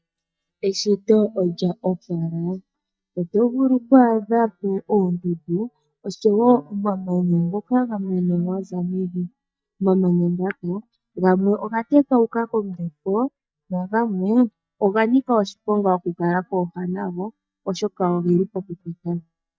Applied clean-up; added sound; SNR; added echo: neural mask model DeepFilterNet 3.